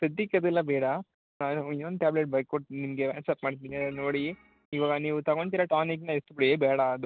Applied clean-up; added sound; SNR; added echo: neural separator model SepFormer DNS4.